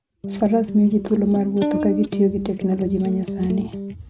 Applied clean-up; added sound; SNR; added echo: none; Electric guitar; 6 dB; none.